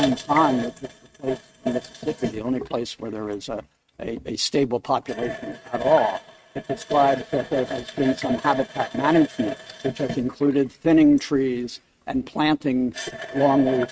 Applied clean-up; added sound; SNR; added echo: neural mask model RNNoise.